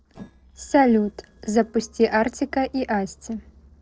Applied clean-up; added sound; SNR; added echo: neural separator model SepFormer DNS4.